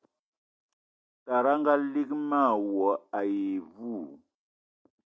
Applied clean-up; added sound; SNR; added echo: none; none; none; none.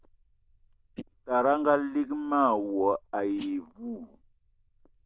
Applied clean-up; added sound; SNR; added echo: neural diffusion model UNIVERSE++.